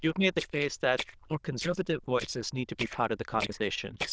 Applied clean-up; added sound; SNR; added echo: neural diffusion model UNIVERSE++.